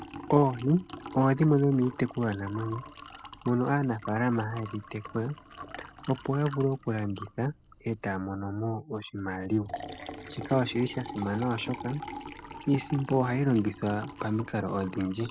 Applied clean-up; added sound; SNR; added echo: none; Liquid; 15 dB; none.